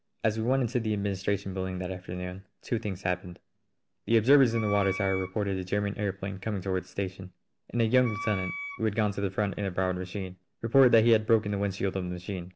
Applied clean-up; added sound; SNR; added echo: none; Wind instrument, woodwind instrument; 11 dB; none.